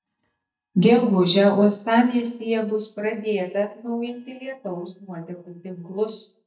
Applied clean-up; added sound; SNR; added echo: neural mask model DeepFilterNet 3.